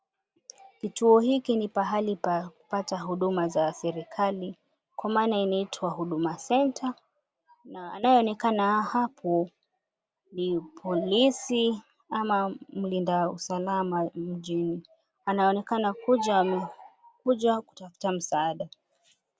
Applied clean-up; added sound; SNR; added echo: none; none; none; none.